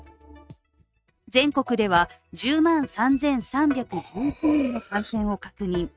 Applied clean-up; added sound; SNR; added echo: neural mask model RNNoise.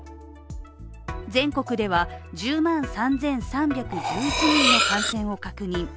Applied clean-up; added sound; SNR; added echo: none; Cutlery, silverware; -2 dB; none.